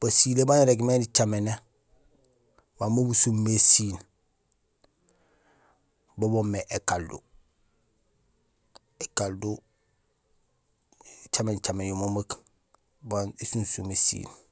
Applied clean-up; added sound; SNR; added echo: none; none; none; none.